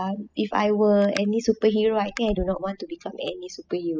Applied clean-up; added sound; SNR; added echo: classical method spectral subtraction.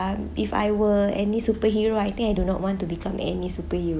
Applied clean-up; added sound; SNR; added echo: none; none; none; none.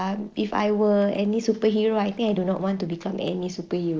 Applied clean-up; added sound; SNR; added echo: neural separator model SepFormer DNS4.